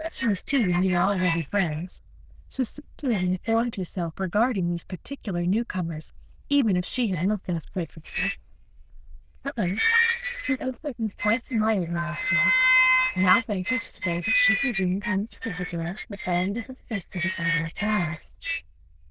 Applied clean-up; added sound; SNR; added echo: neural diffusion model UNIVERSE++.